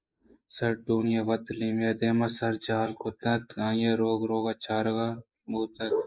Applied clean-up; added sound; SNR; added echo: neural mask model Resemble Enhance denoiser.